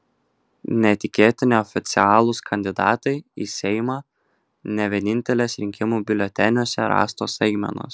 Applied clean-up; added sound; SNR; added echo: none; none; none; none.